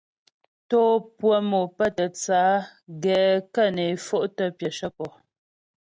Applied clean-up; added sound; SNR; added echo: none; none; none; none.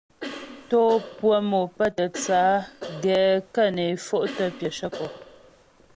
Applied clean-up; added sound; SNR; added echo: none; Cough; 15 dB; none.